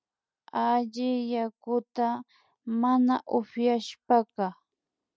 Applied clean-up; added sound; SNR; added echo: none; none; none; none.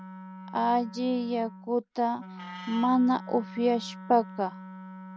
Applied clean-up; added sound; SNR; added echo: none; Wind instrument, woodwind instrument; 14 dB; none.